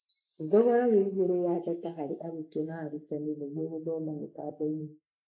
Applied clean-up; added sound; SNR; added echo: neural mask model Resemble Enhance denoiser.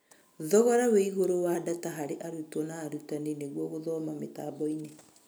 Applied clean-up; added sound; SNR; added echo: none; none; none; none.